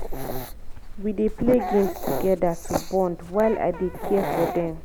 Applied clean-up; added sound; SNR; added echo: none; Dog; 4 dB; none.